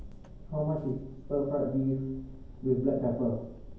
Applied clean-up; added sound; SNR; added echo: none; Fire; 14 dB; reverberation time 0.9 s.